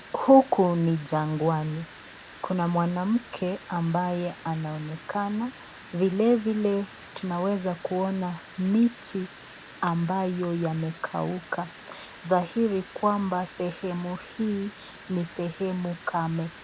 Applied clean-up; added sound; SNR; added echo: none; Water; 18 dB; none.